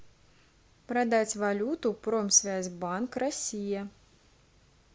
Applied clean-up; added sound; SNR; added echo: none; none; none; none.